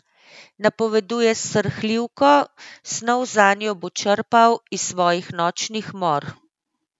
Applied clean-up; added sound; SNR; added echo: none; none; none; none.